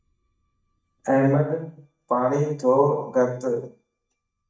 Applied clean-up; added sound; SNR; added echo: neural mask model DeepFilterNet 3.